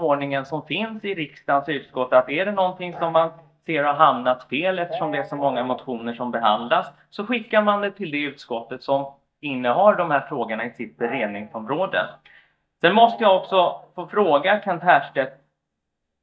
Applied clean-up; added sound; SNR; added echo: neural mask model DeepFilterNet 3.